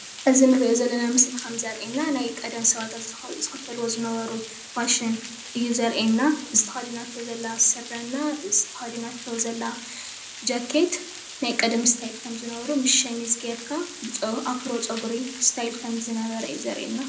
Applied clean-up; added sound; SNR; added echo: none; Water; 13 dB; reverberation time 0.4 s.